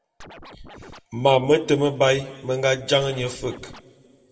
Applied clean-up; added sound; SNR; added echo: none; Scratching (performance technique); 19 dB; reverberation time 1.3 s.